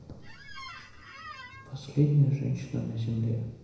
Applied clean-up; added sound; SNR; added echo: none; Squeak; 16 dB; reverberation time 1.0 s.